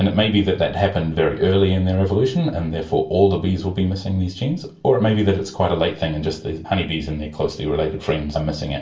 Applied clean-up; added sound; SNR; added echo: none; none; none; reverberation time 0.3 s.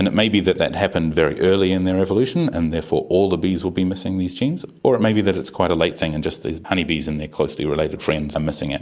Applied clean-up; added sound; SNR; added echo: none; none; none; none.